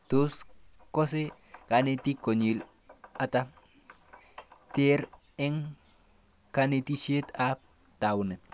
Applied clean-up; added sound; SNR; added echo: none; none; none; none.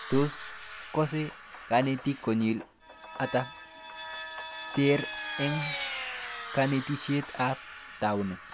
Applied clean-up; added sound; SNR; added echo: none; Vehicle; 10 dB; none.